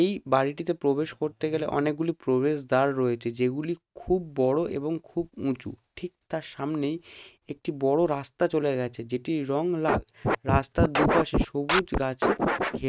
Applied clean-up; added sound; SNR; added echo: neural mask model RNNoise.